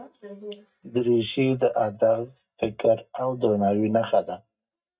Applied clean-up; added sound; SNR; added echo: neural mask model DeepFilterNet 3.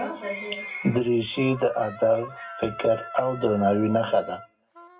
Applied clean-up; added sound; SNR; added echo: none; Wind instrument, woodwind instrument; 17 dB; reverberation time 0.2 s.